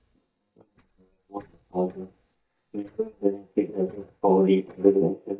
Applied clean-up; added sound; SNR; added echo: neural mask model DeepFilterNet 3.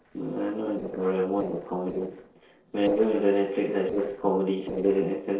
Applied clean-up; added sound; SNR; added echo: neural separator model SepFormer DNS4.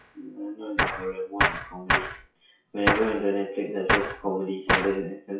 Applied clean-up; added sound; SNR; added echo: classical method WPE with log-MMSE.